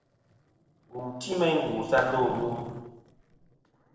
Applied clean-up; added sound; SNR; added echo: neural separator model SepFormer DNS4.